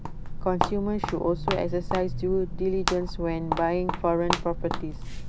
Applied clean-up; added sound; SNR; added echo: none; Walk, footsteps; 2 dB; none.